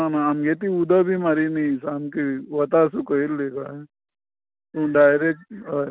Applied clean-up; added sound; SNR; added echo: none; none; none; none.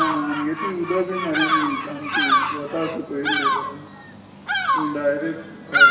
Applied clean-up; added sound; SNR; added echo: none; Bird vocalization, bird call, bird song; -4 dB; reverberation time 1.4 s.